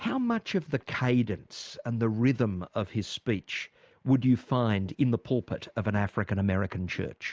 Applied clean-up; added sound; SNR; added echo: none; none; none; none.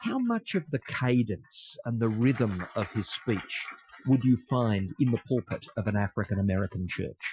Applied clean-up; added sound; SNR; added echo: classical method Wiener filter.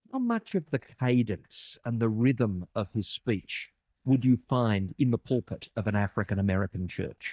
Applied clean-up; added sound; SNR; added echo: neural mask model DeepFilterNet 3.